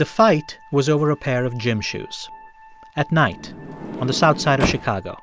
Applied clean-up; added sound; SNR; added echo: none; Sliding door; 8 dB; none.